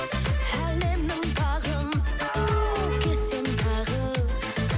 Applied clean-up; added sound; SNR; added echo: none; Wind instrument, woodwind instrument; 9 dB; none.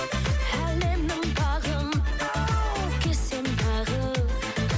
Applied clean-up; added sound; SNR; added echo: none; none; none; none.